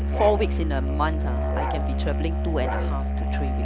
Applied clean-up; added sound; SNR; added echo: none; Musical instrument; -4 dB; none.